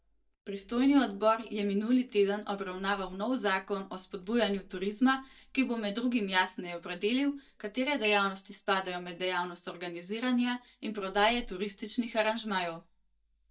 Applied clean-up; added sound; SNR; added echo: neural mask model DeepFilterNet 3.